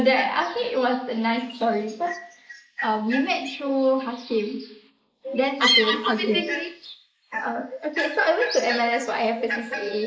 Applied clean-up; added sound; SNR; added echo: neural mask model Resemble Enhance denoiser.